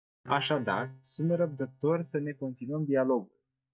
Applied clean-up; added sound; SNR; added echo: neural mask model DeepFilterNet 3.